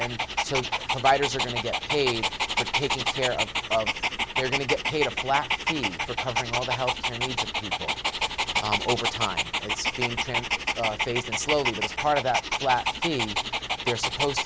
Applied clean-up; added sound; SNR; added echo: none; Dog; -1 dB; none.